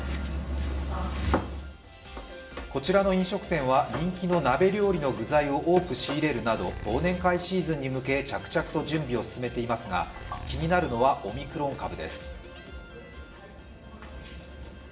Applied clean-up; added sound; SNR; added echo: none; Zipper (clothing); 12 dB; reverberation time 1.1 s.